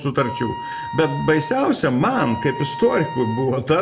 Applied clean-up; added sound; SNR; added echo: none; Wind instrument, woodwind instrument; 11 dB; reverberation time 0.9 s.